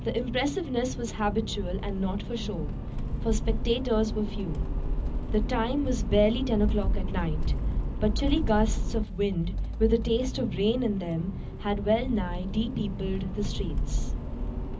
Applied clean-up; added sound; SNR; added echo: none; Accelerating, revving, vroom; 0 dB; reverberation time 0.4 s.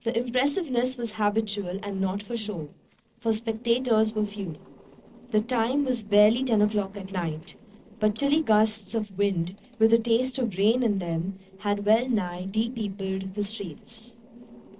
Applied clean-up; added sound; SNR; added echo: neural separator model SepFormer DNS4.